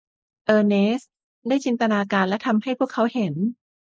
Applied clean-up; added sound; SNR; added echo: neural mask model Resemble Enhance denoiser.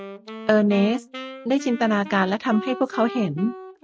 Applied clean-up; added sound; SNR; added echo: none; Wind instrument, woodwind instrument; 14 dB; none.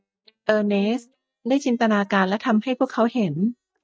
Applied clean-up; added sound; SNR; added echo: neural mask model DeepFilterNet 3.